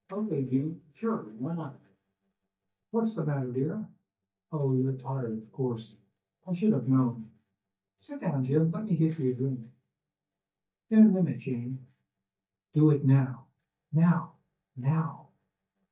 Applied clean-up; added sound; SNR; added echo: neural mask model DeepFilterNet 3.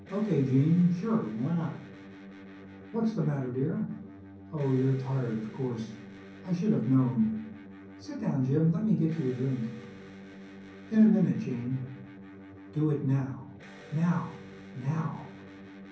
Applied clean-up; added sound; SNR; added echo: none; Electric guitar; 17 dB; reverberation time 0.6 s.